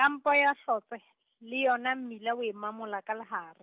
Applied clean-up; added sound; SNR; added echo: none; none; none; none.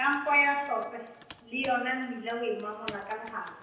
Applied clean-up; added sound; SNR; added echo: none; Computer keyboard; 20 dB; reverberation time 0.9 s.